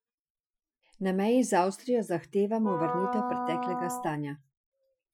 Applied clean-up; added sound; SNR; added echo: classical method Wiener filter.